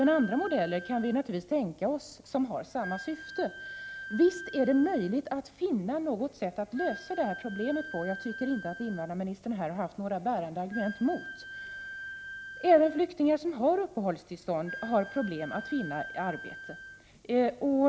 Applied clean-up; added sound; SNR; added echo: none; Wind instrument, woodwind instrument; 14 dB; none.